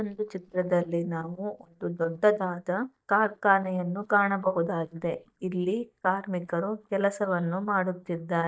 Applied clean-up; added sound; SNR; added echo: neural mask model DeepFilterNet 3.